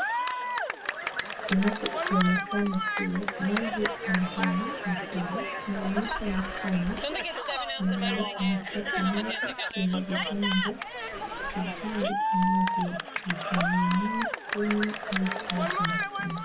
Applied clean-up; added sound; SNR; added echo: none; Cheering; 1 dB; reverberation time 0.2 s.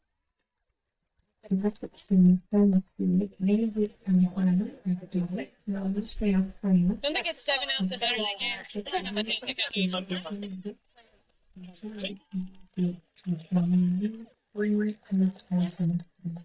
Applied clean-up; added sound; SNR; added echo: neural mask model DeepFilterNet 3.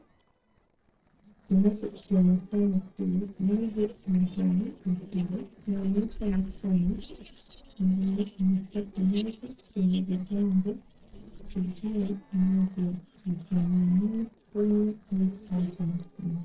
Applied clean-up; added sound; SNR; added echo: neural separator model SepFormer DNS4.